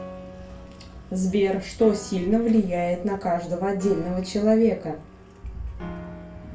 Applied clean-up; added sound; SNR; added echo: none; Piano; 17 dB; reverberation time 0.3 s.